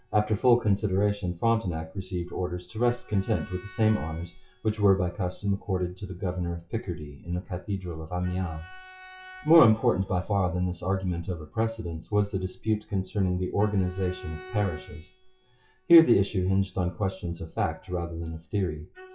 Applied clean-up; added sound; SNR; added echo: classical method WPE with log-MMSE.